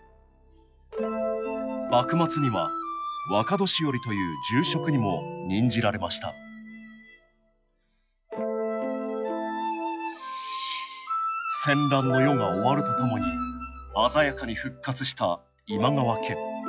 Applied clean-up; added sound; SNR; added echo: classical method log-MMSE.